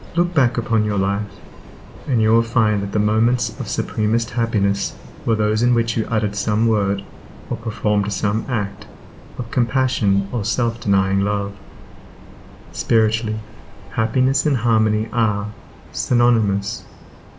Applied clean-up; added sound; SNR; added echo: none; Train; 17 dB; reverberation time 0.7 s.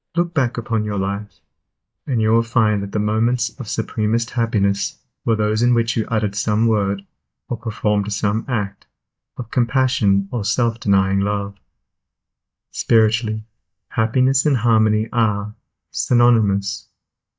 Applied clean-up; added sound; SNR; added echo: neural mask model DeepFilterNet 3.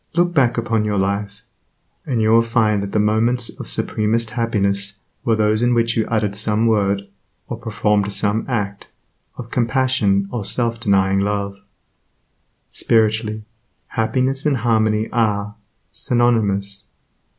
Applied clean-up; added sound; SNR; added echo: none; none; none; none.